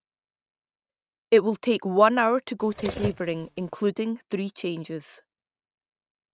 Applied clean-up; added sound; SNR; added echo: neural mask model RNNoise.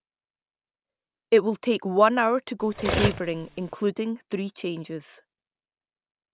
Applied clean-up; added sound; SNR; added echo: none; Cutlery, silverware; 2 dB; none.